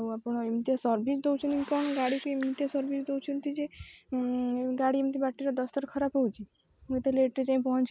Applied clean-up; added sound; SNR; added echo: none; Whoosh, swoosh, swish; 19 dB; none.